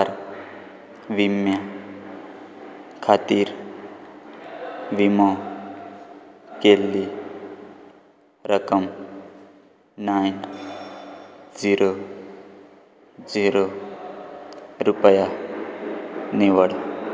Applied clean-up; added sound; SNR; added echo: none; none; none; none.